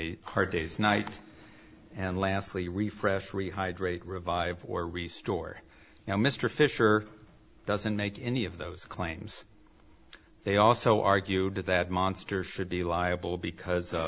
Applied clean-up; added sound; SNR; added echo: none; none; none; none.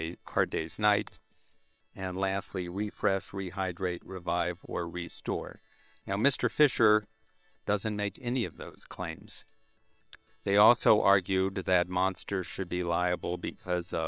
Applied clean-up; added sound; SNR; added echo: neural separator model SepFormer WHAM!.